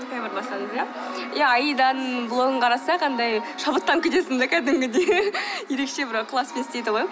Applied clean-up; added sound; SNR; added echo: none; none; none; none.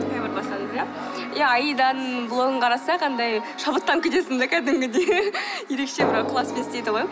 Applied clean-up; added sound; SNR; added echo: none; Drum; 10 dB; none.